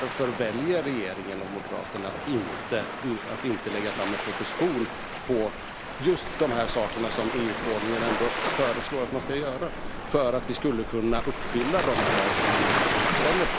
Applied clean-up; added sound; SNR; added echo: none; Waves, surf; 1 dB; none.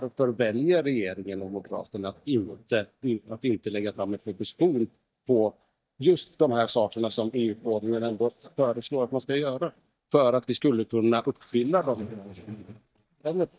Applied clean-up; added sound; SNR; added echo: neural mask model DeepFilterNet 3.